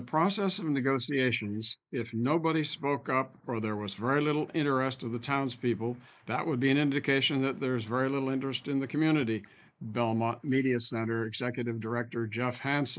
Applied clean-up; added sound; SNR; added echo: neural mask model Resemble Enhance denoiser.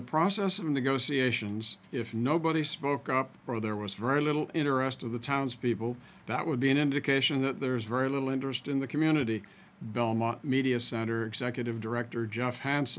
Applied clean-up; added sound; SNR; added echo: none; none; none; none.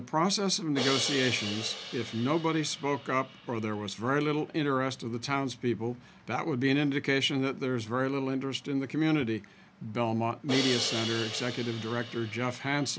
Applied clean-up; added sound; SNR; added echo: none; Crash cymbal; 11 dB; none.